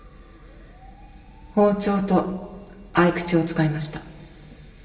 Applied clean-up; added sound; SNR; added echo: none; none; none; reverberation time 2.9 s.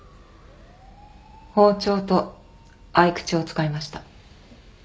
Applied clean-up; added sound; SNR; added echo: none; none; none; none.